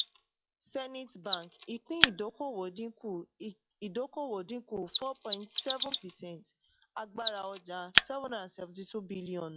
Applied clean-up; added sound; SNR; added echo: classical method log-MMSE.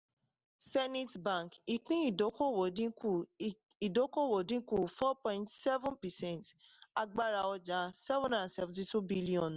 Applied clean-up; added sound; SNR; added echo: none; none; none; none.